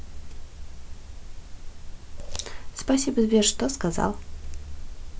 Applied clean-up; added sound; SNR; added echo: none; none; none; none.